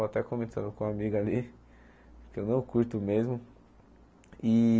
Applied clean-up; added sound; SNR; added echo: none; none; none; none.